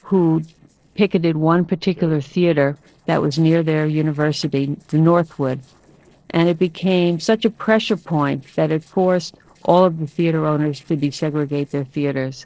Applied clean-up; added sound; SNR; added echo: neural separator model SepFormer DNS4.